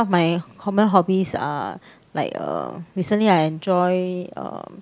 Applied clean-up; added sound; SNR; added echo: none; none; none; none.